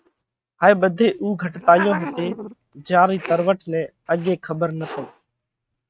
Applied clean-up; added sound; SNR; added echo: neural mask model RNNoise.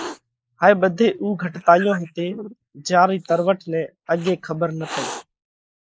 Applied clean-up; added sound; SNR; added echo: neural mask model Resemble Enhance denoiser.